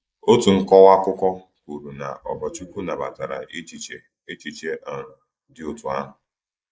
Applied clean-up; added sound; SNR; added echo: neural mask model Resemble Enhance denoiser.